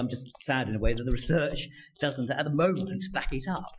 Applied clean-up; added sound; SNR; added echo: classical method Wiener filter.